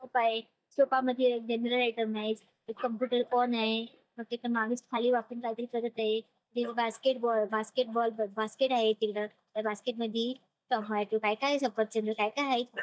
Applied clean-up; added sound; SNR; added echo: neural mask model DeepFilterNet 3.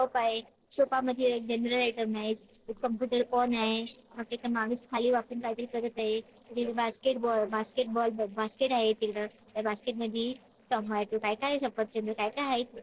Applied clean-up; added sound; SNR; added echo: neural separator model SepFormer DNS4.